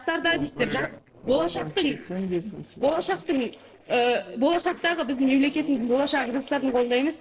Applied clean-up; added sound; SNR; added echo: neural separator model SepFormer DNS4.